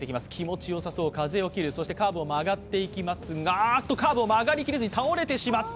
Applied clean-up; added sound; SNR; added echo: none; none; none; none.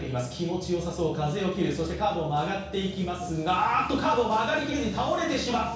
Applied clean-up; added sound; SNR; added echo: none; none; none; reverberation time 0.6 s.